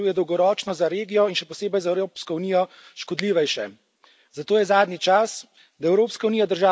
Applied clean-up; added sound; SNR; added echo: none; none; none; none.